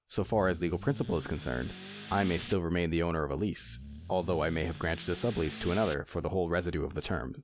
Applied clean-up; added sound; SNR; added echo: none; Accelerating, revving, vroom / Car; 12 dB; none.